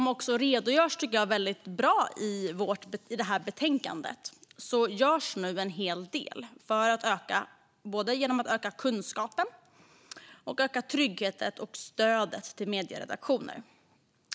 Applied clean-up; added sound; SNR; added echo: none; none; none; none.